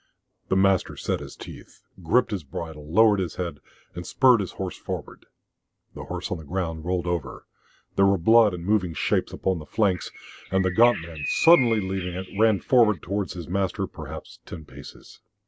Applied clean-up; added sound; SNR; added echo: none; Bird; 10 dB; none.